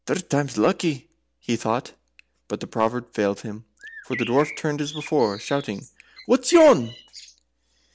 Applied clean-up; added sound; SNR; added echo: none; Bird; 16 dB; none.